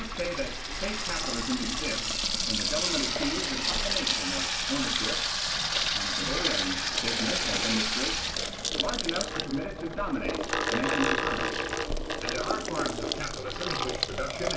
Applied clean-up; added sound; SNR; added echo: none; Sink (filling or washing) / Water tap, faucet; -4 dB; reverberation time 0.3 s.